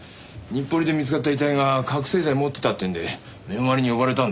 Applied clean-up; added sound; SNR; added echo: none; none; none; none.